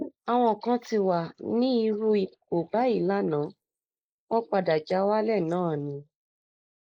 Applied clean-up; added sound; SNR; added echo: neural mask model Resemble Enhance denoiser.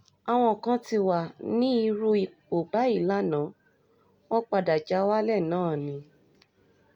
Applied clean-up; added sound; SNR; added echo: none; none; none; none.